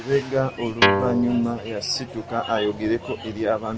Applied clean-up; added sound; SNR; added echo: none; Guitar; -2 dB; none.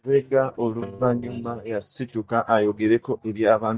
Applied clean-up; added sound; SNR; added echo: neural mask model DeepFilterNet 3.